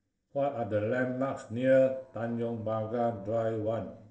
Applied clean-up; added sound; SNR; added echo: neural separator model SepFormer DNS4.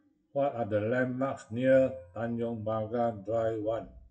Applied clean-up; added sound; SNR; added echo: classical method WPE with log-MMSE.